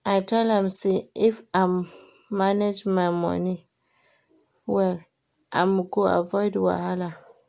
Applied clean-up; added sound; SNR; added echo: none; none; none; none.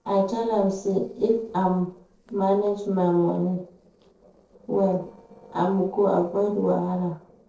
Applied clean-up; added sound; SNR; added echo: neural separator model SepFormer DNS4.